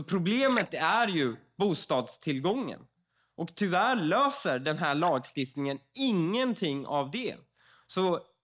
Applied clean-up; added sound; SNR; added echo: neural mask model DeepFilterNet 3.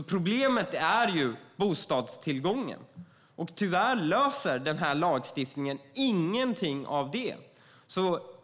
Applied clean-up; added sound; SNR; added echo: none; none; none; none.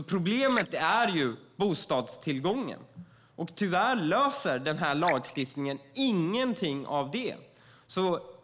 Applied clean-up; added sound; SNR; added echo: neural mask model Resemble Enhance denoiser.